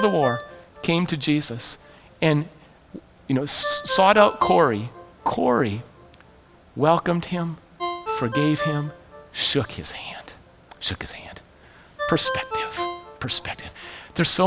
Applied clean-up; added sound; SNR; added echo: none; Ringtone; 10 dB; none.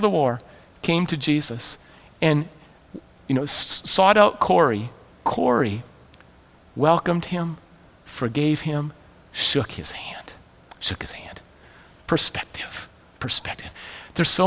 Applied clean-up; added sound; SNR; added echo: none; none; none; none.